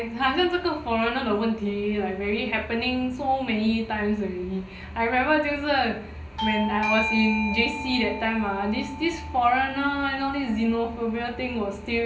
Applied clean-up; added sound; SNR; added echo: none; Bell / Doorbell; 12 dB; reverberation time 0.5 s.